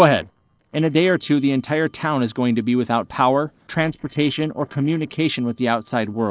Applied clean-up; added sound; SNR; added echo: neural separator model SepFormer DNS4.